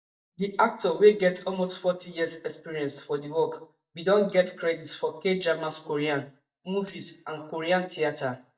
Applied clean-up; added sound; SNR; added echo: neural mask model DeepFilterNet 3.